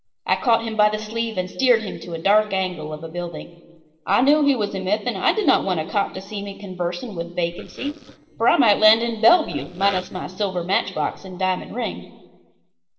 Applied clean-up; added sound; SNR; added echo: neural separator model SepFormer DNS4.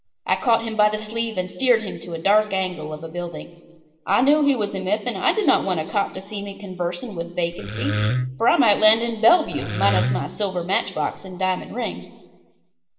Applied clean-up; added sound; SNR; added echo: none; Wood; 2 dB; reverberation time 1.1 s.